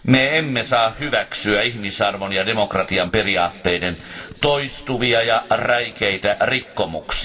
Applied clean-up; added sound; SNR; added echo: neural separator model SepFormer DNS4.